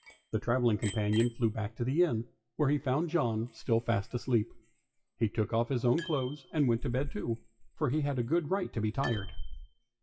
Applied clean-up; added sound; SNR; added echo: classical method WPE with log-MMSE.